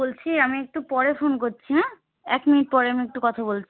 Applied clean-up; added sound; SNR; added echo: none; none; none; none.